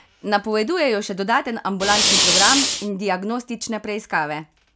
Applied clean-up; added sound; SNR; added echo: none; Fire; -5 dB; none.